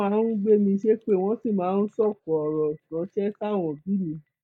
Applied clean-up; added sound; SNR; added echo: neural mask model DeepFilterNet 3.